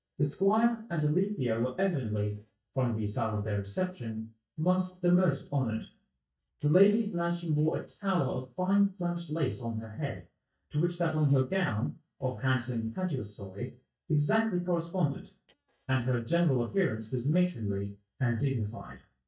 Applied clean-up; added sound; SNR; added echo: neural mask model DeepFilterNet 3.